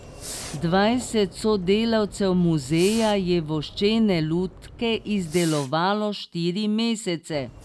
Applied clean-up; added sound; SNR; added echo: none; Fireworks + Sliding door; 17 dB; none.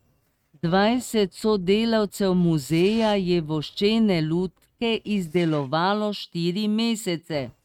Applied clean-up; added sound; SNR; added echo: neural mask model RNNoise.